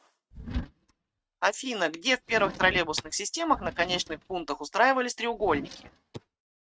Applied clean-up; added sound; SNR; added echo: neural mask model RNNoise.